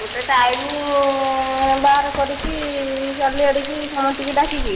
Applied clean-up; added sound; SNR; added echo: none; Rain; 7 dB; none.